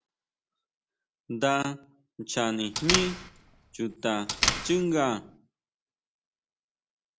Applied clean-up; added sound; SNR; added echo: none; Door; 1 dB; none.